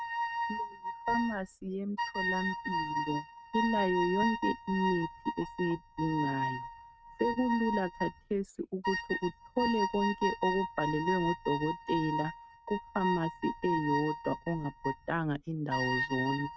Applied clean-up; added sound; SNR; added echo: neural mask model RNNoise.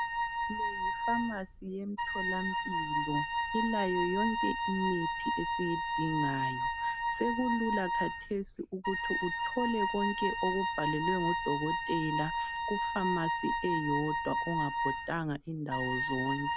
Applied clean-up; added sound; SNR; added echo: none; Wind instrument, woodwind instrument; -1 dB; none.